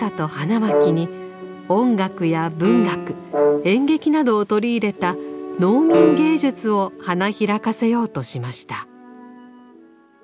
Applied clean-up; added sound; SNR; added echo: none; Piano + Brass instrument; 3 dB; none.